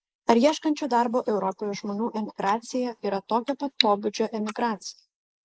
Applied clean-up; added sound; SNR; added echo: neural mask model Resemble Enhance denoiser.